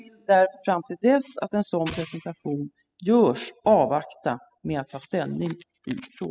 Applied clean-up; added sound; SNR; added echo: classical method spectral subtraction.